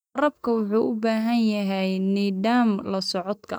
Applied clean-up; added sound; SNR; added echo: neural mask model DeepFilterNet 3.